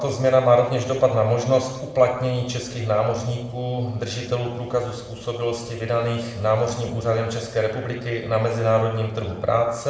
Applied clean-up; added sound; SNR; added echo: none; none; none; reverberation time 0.8 s.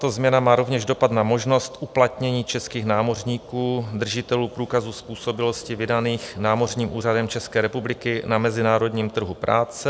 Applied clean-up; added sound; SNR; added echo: none; none; none; none.